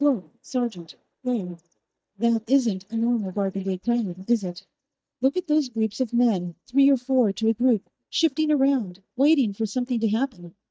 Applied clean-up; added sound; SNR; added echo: neural mask model DeepFilterNet 3.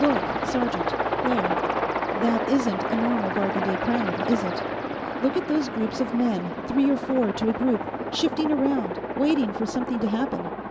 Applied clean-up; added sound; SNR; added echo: none; Aircraft; 2 dB; none.